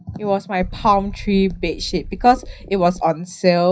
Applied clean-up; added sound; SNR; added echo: classical method WPE with log-MMSE.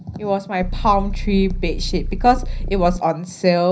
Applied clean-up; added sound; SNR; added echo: none; Idling / Car; 3 dB; reverberation time 0.5 s.